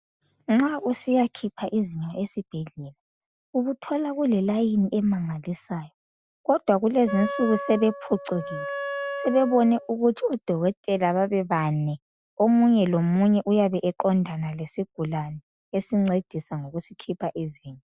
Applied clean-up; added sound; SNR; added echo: none; Wind instrument, woodwind instrument; 8 dB; none.